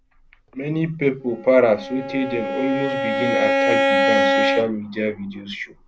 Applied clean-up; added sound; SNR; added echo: none; Bowed string instrument; 0 dB; none.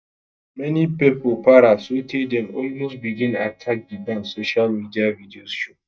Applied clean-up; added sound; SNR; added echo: neural mask model DeepFilterNet 3.